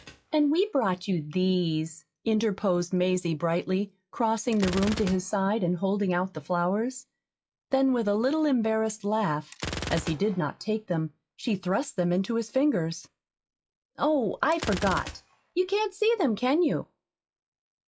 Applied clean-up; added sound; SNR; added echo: classical method log-MMSE.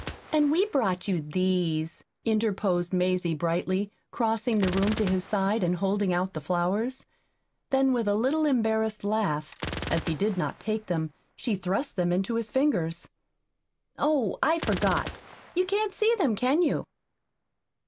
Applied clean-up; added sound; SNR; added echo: none; Gunshot, gunfire; 15 dB; none.